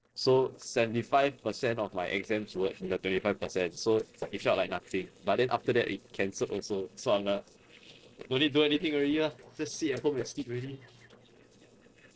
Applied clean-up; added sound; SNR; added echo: neural separator model SepFormer DNS4.